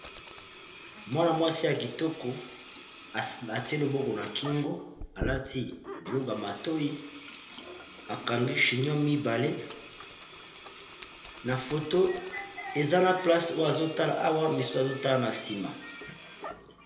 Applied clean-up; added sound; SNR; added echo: none; Sink (filling or washing); 14 dB; reverberation time 0.8 s.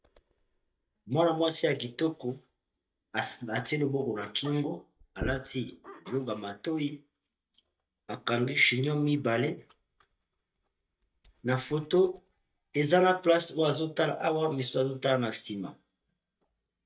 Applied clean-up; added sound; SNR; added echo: neural mask model DeepFilterNet 3.